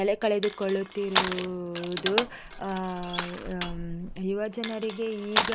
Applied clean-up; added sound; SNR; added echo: none; Crushing; 1 dB; none.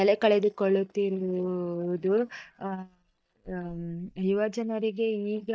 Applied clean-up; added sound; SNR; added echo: neural mask model DeepFilterNet 3.